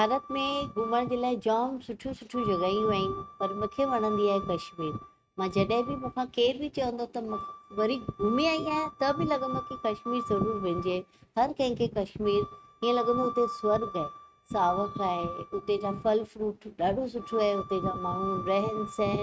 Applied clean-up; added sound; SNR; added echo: neural mask model RNNoise.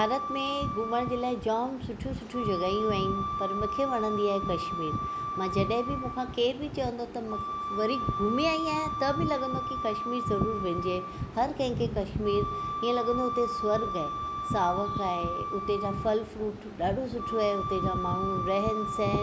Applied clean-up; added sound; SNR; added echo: none; Wind instrument, woodwind instrument; 5 dB; none.